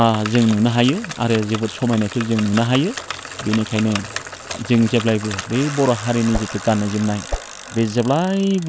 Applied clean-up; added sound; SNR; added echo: none; Whoosh, swoosh, swish + Bicycle; 11 dB; none.